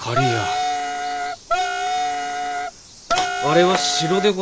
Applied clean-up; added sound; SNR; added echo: none; Wind instrument, woodwind instrument; -1 dB; none.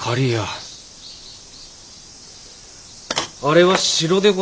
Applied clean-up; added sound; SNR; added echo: none; none; none; none.